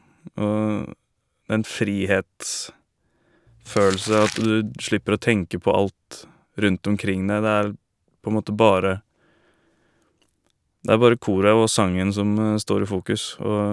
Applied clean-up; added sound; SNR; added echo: none; Crumpling, crinkling; 14 dB; none.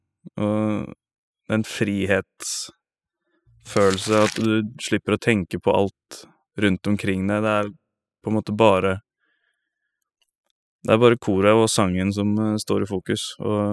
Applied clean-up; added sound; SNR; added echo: classical method spectral subtraction.